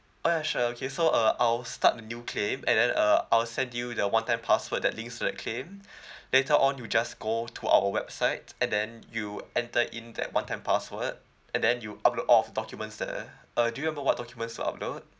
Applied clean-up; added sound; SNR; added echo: none; none; none; none.